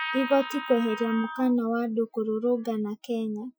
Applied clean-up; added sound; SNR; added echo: classical method Wiener filter.